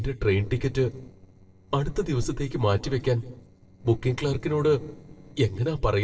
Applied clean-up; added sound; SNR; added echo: neural separator model SepFormer DNS4.